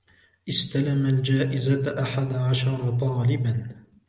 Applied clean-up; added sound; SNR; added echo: none; none; none; none.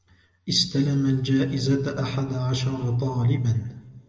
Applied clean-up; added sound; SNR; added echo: none; none; none; reverberation time 1.5 s.